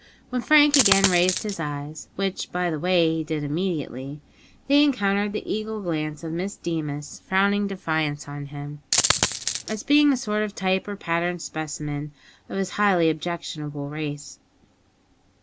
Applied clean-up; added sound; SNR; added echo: none; Coin (dropping); -2 dB; none.